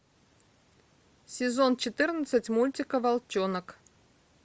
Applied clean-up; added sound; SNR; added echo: none; none; none; none.